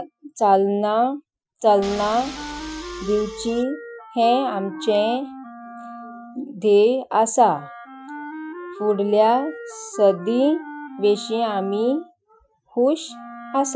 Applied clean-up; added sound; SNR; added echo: classical method Wiener filter.